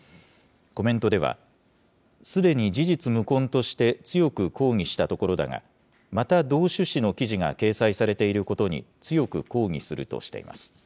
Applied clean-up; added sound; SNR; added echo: none; none; none; none.